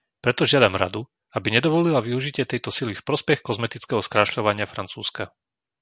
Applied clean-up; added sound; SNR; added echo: none; none; none; none.